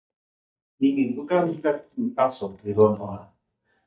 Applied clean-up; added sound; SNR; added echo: neural mask model DeepFilterNet 3.